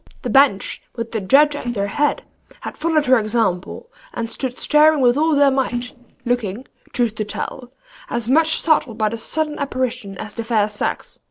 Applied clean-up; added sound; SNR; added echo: neural separator model SepFormer DNS4.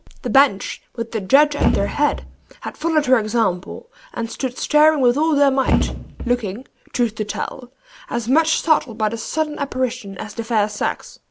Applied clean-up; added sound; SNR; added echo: none; Thump, thud; 2 dB; none.